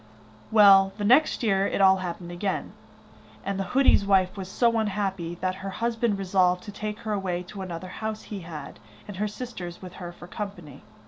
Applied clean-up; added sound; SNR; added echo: none; none; none; none.